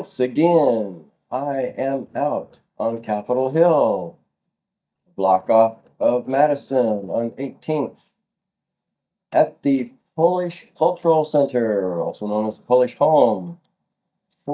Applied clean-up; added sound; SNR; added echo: neural mask model DeepFilterNet 3.